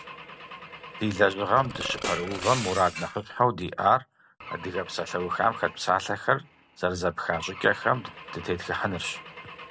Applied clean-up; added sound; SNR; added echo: none; Glass / Engine / Car + Burping, eructation; 13 dB; none.